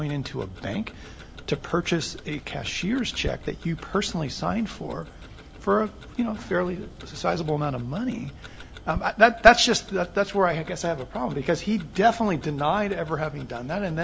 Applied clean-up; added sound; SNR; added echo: none; Bird vocalization, bird call, bird song + Tick-tock; 16 dB; none.